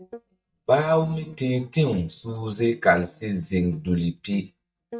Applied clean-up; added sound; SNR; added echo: neural mask model DeepFilterNet 3.